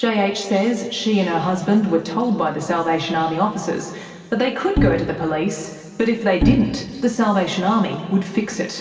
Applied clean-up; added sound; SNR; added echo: none; Bowed string instrument; 3 dB; reverberation time 2.3 s.